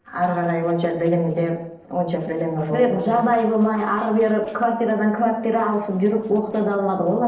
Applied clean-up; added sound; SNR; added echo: neural separator model SepFormer DNS4.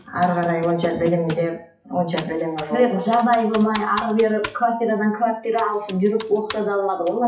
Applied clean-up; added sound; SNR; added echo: classical method WPE with log-MMSE.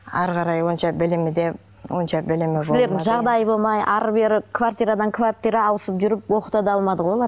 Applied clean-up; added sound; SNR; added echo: none; none; none; none.